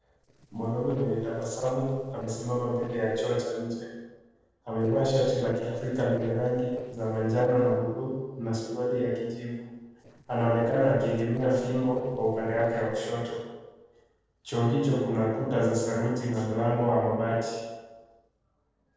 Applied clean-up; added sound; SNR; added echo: neural separator model SepFormer DNS4.